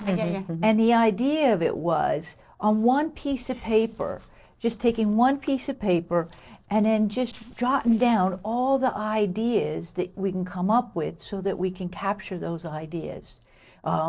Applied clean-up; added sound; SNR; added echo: neural separator model SepFormer DNS4.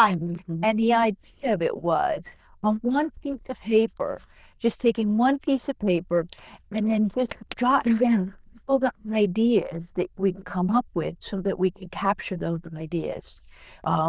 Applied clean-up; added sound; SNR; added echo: neural diffusion model UNIVERSE++.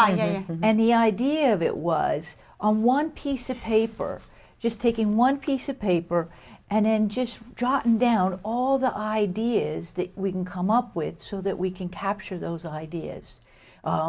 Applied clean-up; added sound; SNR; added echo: none; none; none; none.